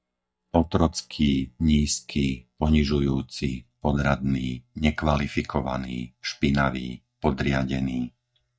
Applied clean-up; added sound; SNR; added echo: neural mask model DeepFilterNet 3.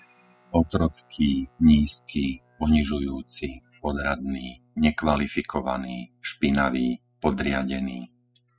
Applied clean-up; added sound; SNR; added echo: classical method spectral subtraction.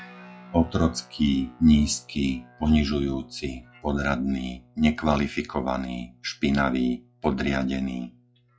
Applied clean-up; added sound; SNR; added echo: classical method log-MMSE.